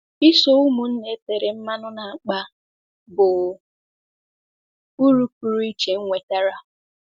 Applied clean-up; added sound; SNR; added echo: none; none; none; none.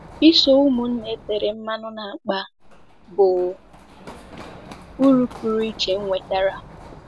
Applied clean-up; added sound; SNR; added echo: none; Run; 20 dB; none.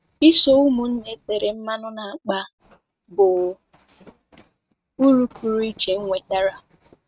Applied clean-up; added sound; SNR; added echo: neural mask model RNNoise.